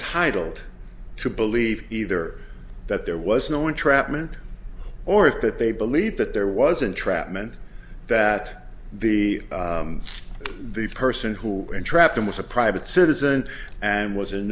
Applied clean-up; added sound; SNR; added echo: none; none; none; none.